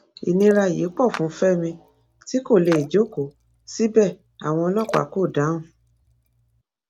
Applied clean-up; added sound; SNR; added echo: none; Clapping + Liquid; 18 dB; none.